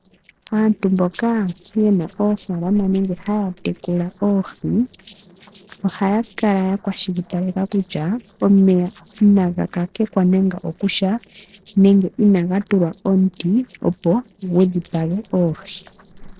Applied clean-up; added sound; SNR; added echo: neural separator model SepFormer DNS4.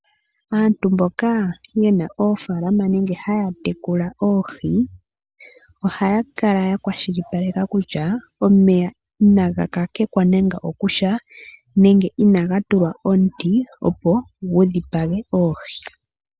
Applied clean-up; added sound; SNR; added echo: none; none; none; none.